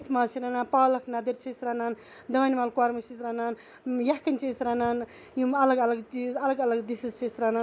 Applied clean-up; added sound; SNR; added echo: none; none; none; none.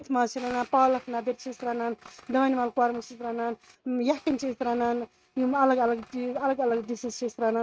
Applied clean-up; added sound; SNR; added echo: neural mask model RNNoise.